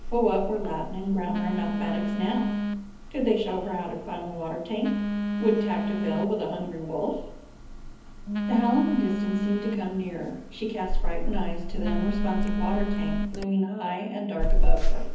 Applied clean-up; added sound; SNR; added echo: none; Telephone; -3 dB; reverberation time 1.3 s.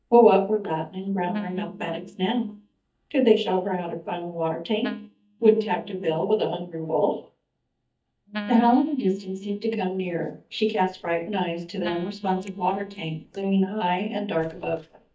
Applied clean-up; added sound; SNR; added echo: neural mask model DeepFilterNet 3.